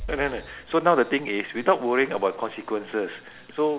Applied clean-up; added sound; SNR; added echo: none; Bass drum; 20 dB; none.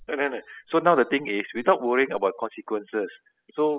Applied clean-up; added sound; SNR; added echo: classical method spectral subtraction.